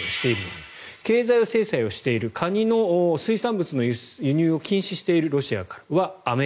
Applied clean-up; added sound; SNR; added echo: none; none; none; none.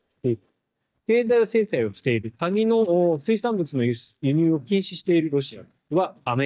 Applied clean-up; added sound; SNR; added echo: neural mask model DeepFilterNet 3.